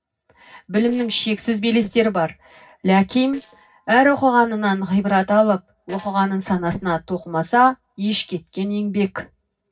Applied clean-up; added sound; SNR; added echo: neural separator model SepFormer DNS4.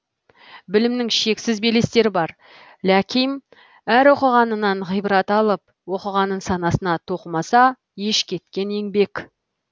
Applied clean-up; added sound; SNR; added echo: none; none; none; none.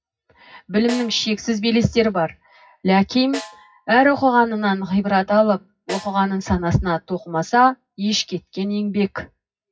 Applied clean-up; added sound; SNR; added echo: classical method WPE with log-MMSE.